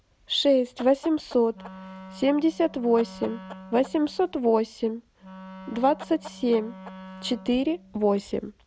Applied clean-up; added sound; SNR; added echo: none; Chicken, rooster + Wind instrument, woodwind instrument; 18 dB; none.